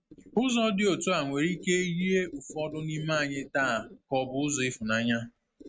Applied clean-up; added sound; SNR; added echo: neural mask model RNNoise.